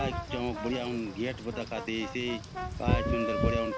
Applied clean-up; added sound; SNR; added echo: none; Wind / Rain + Brass instrument; -1 dB; none.